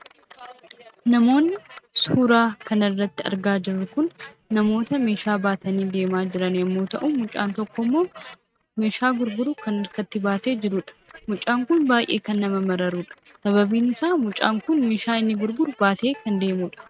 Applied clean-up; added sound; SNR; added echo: neural mask model RNNoise.